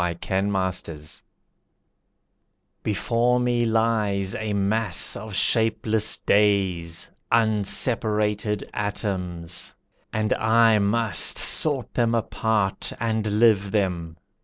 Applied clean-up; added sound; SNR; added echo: none; none; none; none.